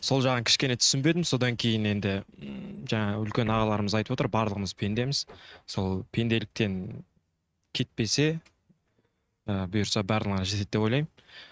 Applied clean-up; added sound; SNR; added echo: neural mask model RNNoise.